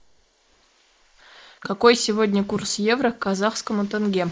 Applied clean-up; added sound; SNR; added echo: neural mask model Resemble Enhance denoiser.